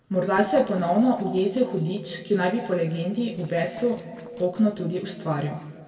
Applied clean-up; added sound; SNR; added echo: neural separator model SepFormer DNS4.